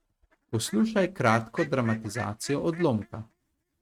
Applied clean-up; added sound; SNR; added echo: neural mask model RNNoise.